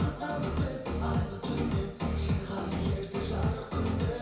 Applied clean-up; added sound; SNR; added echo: none; none; none; reverberation time 0.6 s.